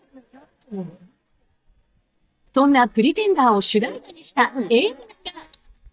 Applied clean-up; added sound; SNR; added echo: neural mask model DeepFilterNet 3.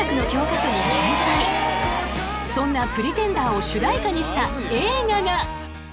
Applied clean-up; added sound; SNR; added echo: none; none; none; none.